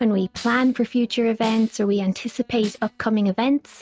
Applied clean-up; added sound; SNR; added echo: neural mask model RNNoise.